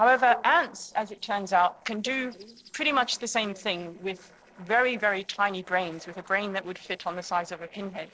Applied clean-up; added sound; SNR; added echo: neural separator model SepFormer DNS4.